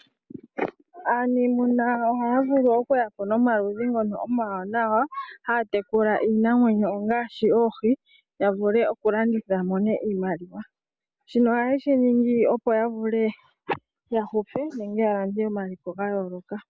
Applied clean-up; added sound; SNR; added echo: none; none; none; none.